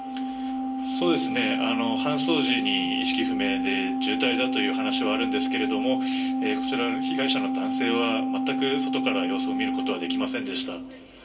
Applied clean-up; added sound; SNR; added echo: none; Organ; -2 dB; reverberation time 0.2 s.